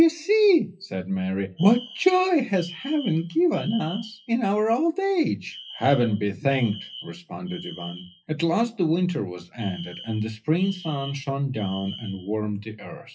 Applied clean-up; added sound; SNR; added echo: classical method WPE with log-MMSE.